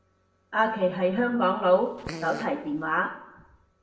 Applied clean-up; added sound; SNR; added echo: none; Fart; 14 dB; reverberation time 0.8 s.